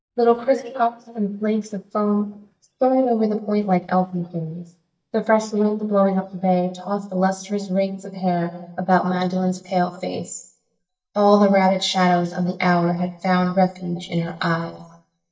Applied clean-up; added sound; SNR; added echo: neural mask model DeepFilterNet 3.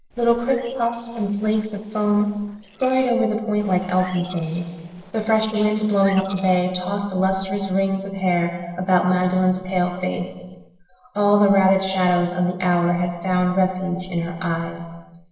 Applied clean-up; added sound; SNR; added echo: neural separator model SepFormer DNS4.